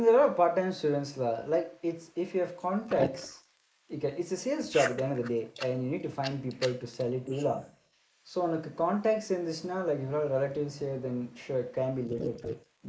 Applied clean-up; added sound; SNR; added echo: neural mask model Resemble Enhance denoiser.